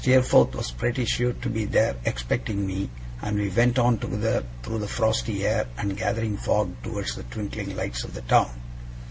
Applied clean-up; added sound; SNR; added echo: none; none; none; none.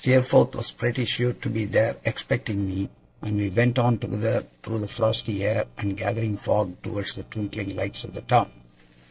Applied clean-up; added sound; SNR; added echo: neural separator model SepFormer DNS4.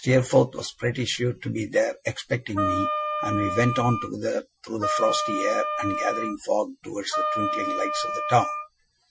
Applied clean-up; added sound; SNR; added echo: classical method Wiener filter.